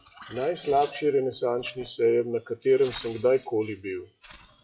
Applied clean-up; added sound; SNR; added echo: classical method WPE with log-MMSE.